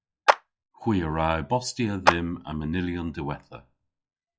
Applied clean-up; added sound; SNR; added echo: classical method log-MMSE.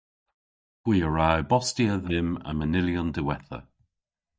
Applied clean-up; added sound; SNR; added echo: neural mask model DeepFilterNet 3.